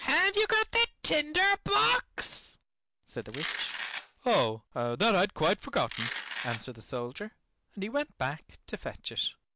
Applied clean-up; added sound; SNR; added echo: none; Domestic sounds, home sounds; 8 dB; none.